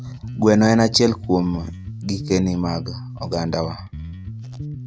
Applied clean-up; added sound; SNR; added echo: none; Bass guitar; 11 dB; none.